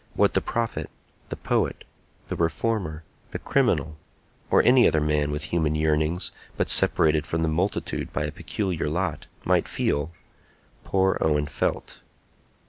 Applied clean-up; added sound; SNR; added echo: none; none; none; none.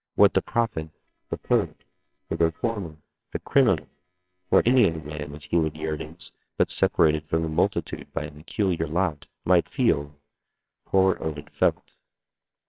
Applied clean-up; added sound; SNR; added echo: neural separator model SepFormer WHAMR!.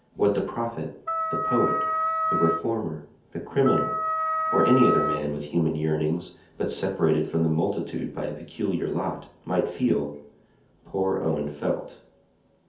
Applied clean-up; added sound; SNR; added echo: none; Wind instrument, woodwind instrument; 0 dB; reverberation time 0.5 s.